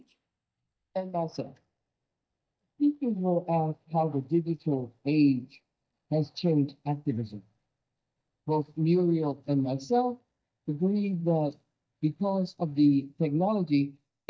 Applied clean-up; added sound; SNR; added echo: neural mask model DeepFilterNet 3.